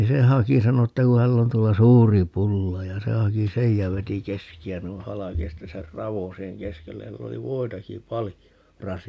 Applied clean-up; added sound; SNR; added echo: none; none; none; none.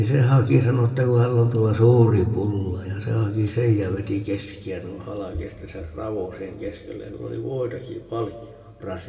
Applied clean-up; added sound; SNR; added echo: none; none; none; reverberation time 1.5 s.